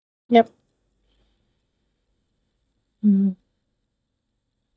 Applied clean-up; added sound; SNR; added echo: neural mask model DeepFilterNet 3.